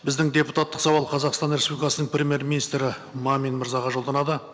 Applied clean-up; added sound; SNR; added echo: none; none; none; none.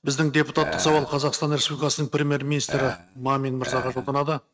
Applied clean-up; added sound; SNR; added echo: neural mask model RNNoise.